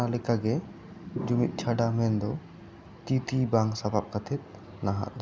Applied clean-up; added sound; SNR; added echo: none; none; none; none.